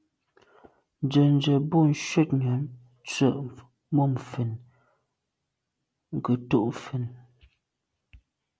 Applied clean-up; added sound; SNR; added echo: none; none; none; none.